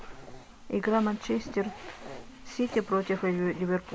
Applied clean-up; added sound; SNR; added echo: none; Dog; 16 dB; none.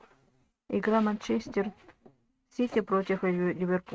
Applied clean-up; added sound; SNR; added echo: neural mask model RNNoise.